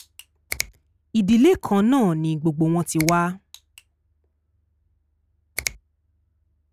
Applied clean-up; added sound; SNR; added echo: none; Finger snapping; 12 dB; none.